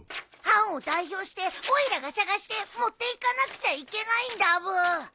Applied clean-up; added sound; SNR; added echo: none; Scissors; 17 dB; none.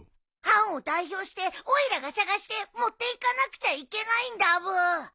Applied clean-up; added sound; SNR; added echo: none; none; none; none.